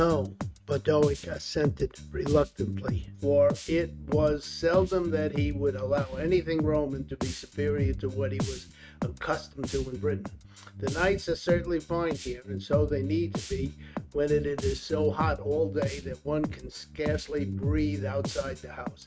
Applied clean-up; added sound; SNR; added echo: neural mask model RNNoise.